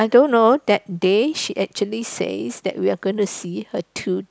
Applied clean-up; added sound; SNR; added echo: none; none; none; none.